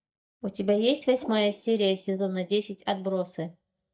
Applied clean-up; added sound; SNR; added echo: neural mask model DeepFilterNet 3.